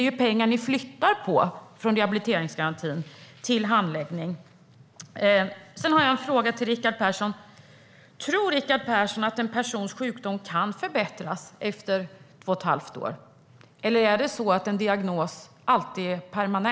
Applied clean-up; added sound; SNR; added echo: none; none; none; none.